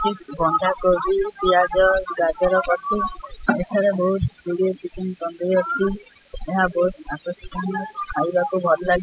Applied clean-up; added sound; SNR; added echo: classical method spectral subtraction.